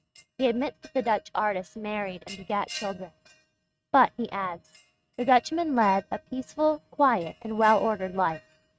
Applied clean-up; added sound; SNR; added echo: neural mask model RNNoise.